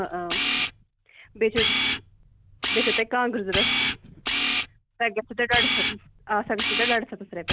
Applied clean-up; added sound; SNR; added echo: none; Camera; -3 dB; none.